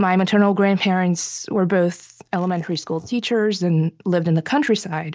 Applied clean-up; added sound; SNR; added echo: neural mask model DeepFilterNet 3.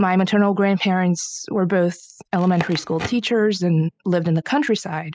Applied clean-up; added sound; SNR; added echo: classical method spectral subtraction.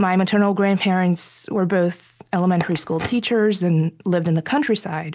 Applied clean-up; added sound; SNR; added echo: neural mask model Resemble Enhance denoiser.